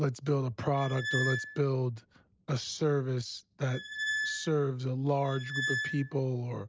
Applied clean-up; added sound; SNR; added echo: none; Squeak; 5 dB; none.